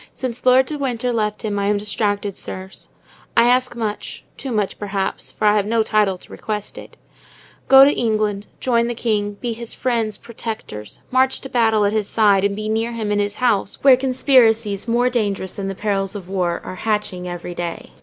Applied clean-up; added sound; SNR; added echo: none; none; none; none.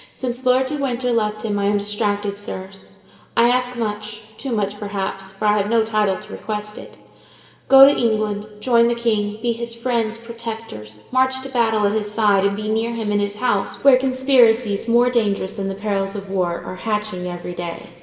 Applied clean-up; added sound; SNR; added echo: none; none; none; reverberation time 1.7 s.